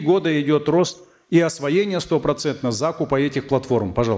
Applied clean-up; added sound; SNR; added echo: neural mask model Resemble Enhance denoiser.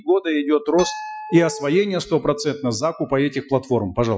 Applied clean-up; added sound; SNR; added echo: classical method Wiener filter.